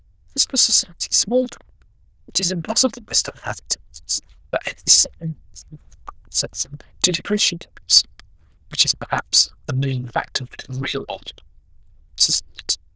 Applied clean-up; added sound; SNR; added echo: neural diffusion model UNIVERSE++.